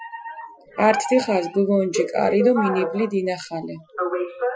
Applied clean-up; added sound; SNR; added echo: classical method Wiener filter.